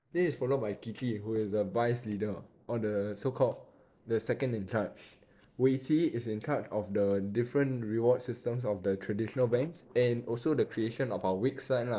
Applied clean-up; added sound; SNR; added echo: neural separator model SepFormer DNS4.